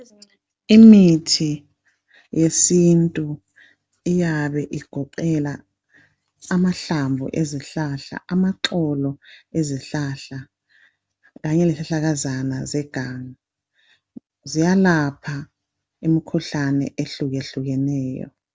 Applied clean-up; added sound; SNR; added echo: none; none; none; none.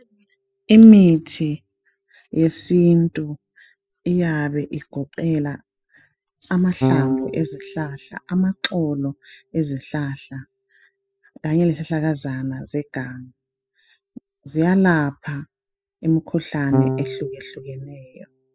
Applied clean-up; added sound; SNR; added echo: classical method spectral subtraction.